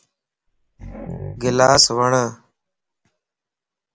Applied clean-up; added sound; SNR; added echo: none; Growling; 14 dB; none.